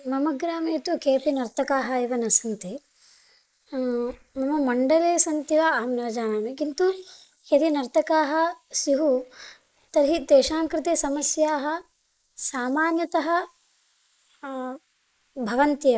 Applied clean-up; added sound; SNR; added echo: neural mask model Resemble Enhance denoiser.